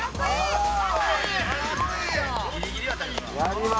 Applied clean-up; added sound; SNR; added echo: none; none; none; none.